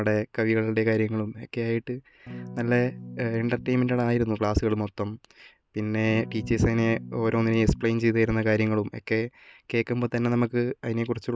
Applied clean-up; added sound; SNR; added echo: none; Electric guitar / Strum; 14 dB; none.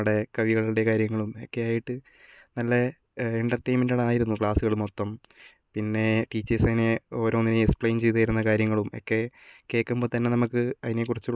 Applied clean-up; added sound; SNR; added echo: none; none; none; none.